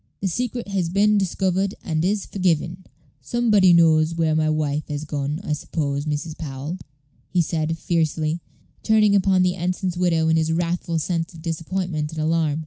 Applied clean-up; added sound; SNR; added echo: none; none; none; none.